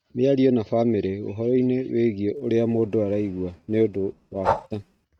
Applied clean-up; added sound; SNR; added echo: neural mask model RNNoise.